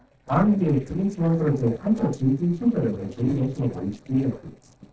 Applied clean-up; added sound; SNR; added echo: neural separator model SepFormer DNS4.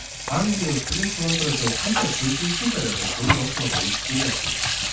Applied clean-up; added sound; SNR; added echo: none; Sink (filling or washing) / Water tap, faucet; -1 dB; reverberation time 0.3 s.